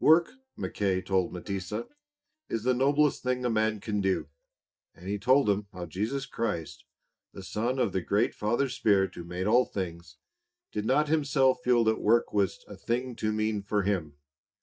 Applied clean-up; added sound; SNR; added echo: neural mask model DeepFilterNet 3.